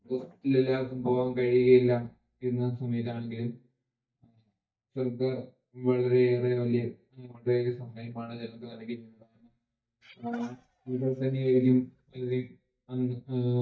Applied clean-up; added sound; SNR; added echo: neural mask model DeepFilterNet 3.